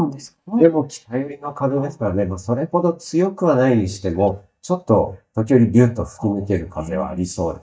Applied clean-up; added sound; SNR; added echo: neural mask model DeepFilterNet 3.